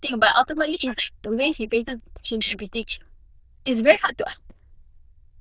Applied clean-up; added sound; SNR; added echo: neural diffusion model UNIVERSE++.